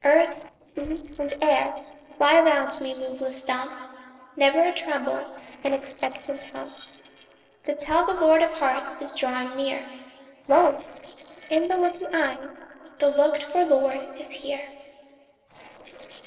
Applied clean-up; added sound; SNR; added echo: neural separator model SepFormer DNS4.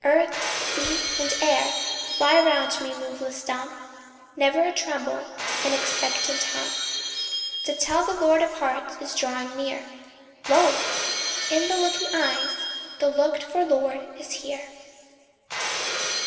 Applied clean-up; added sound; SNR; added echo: none; Shatter; 5 dB; reverberation time 2.4 s.